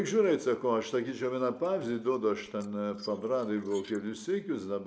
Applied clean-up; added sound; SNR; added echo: neural mask model Resemble Enhance denoiser.